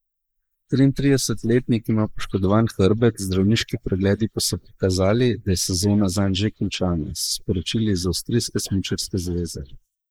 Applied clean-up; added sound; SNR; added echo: neural mask model Resemble Enhance denoiser.